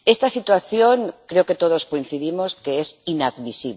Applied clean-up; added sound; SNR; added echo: none; none; none; none.